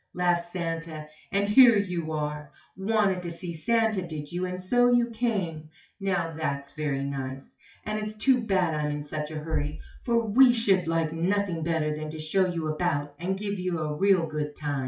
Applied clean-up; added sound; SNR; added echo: classical method WPE with log-MMSE.